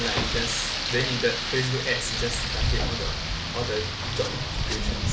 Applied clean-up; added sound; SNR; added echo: none; Rain; -3 dB; reverberation time 0.6 s.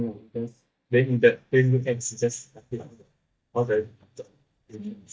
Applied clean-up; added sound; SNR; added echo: neural mask model DeepFilterNet 3.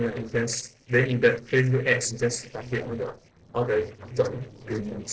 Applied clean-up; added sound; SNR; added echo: neural separator model SepFormer DNS4.